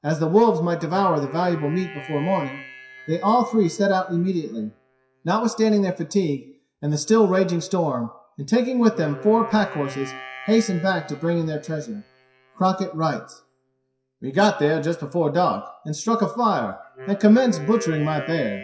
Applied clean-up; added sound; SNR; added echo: classical method WPE with log-MMSE.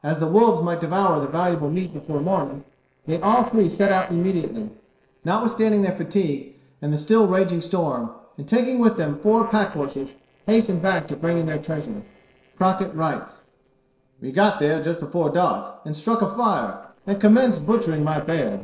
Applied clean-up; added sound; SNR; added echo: neural separator model SepFormer DNS4.